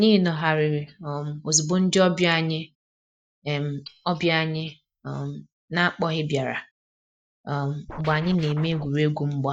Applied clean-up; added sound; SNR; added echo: neural mask model DeepFilterNet 3.